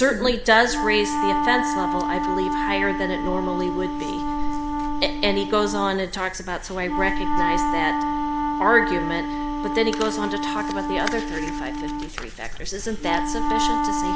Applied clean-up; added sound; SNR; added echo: none; Wind instrument, woodwind instrument; 2 dB; none.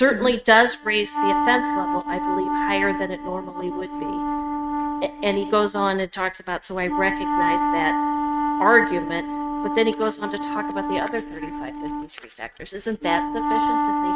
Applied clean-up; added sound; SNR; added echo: neural mask model RNNoise.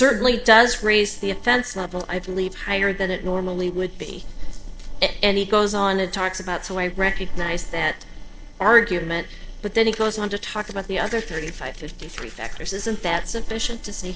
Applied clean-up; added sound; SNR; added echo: neural separator model SepFormer DNS4.